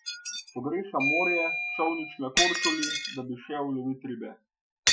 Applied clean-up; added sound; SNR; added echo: classical method Wiener filter.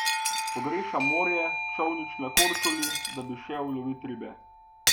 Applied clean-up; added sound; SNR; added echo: none; Shatter + Doorbell; -3 dB; none.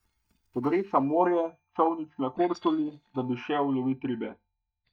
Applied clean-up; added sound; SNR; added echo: neural mask model DeepFilterNet 3.